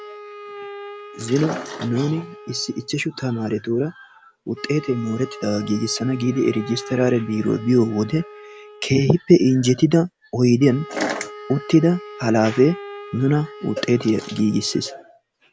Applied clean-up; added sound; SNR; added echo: none; Wind instrument, woodwind instrument; 18 dB; none.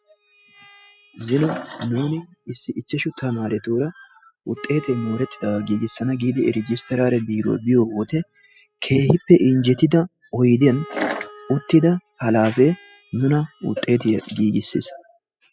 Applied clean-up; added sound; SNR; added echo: classical method spectral subtraction.